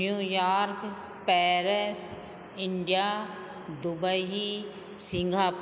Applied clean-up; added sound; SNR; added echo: none; none; none; none.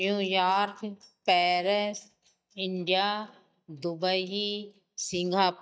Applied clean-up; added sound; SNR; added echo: neural mask model DeepFilterNet 3.